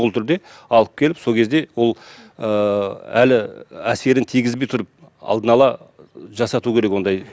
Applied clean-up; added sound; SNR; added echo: none; none; none; none.